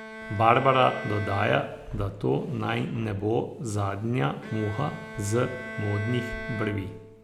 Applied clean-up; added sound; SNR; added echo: none; Bowed string instrument; 13 dB; none.